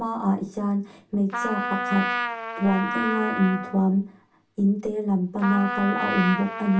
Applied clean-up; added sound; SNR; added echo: none; Trumpet; 6 dB; reverberation time 0.2 s.